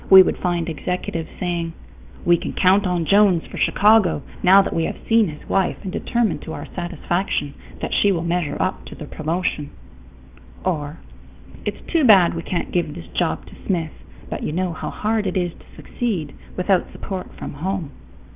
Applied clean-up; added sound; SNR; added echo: none; none; none; none.